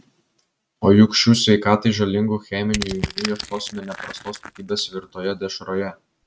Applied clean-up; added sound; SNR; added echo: neural mask model RNNoise.